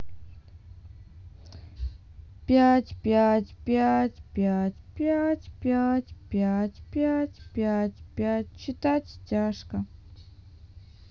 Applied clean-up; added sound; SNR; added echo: none; none; none; none.